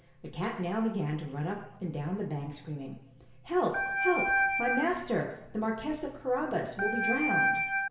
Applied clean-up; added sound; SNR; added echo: none; Organ; -4 dB; reverberation time 0.8 s.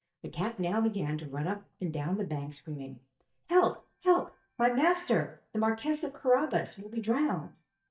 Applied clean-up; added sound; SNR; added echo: neural mask model DeepFilterNet 3.